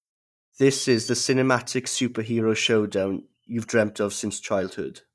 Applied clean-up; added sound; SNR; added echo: neural mask model DeepFilterNet 3.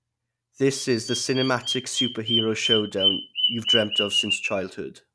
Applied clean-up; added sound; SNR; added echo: none; Bird vocalization, bird call, bird song; 1 dB; none.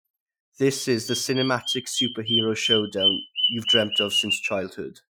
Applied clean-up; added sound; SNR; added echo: classical method Wiener filter.